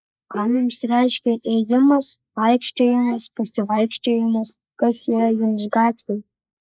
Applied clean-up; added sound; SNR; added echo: neural mask model Resemble Enhance denoiser.